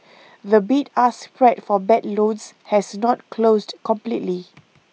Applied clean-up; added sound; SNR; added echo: none; none; none; none.